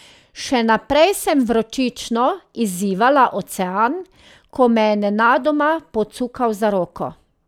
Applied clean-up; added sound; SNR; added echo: none; none; none; none.